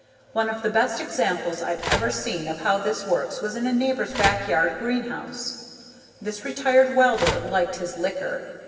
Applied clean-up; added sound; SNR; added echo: none; Telephone; 7 dB; reverberation time 2.9 s.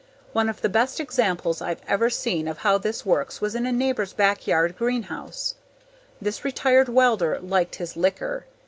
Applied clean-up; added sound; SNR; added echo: none; none; none; none.